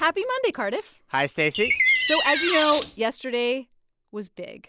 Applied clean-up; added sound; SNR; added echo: none; Door; -2 dB; none.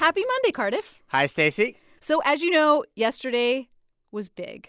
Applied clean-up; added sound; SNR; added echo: none; none; none; none.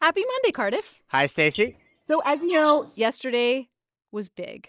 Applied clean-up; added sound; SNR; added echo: neural mask model DeepFilterNet 3.